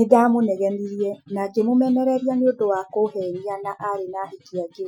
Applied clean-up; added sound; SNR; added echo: classical method Wiener filter.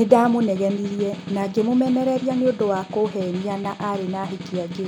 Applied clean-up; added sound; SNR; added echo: none; Snare drum; 13 dB; none.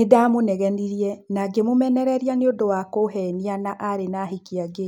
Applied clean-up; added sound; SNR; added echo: none; none; none; none.